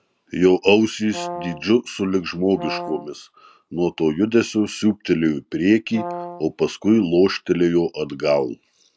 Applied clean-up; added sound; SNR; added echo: none; Brass instrument; 13 dB; none.